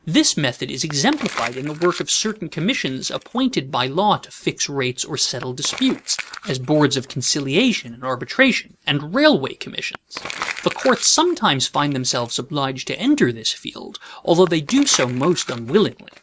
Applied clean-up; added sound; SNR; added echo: neural mask model RNNoise.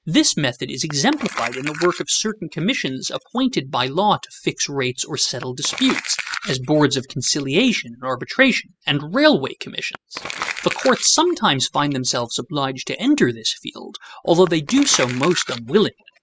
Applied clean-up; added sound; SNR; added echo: classical method spectral subtraction.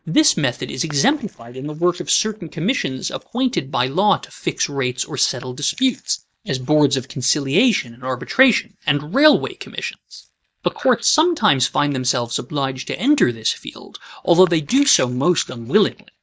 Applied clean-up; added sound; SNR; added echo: neural mask model DeepFilterNet 3.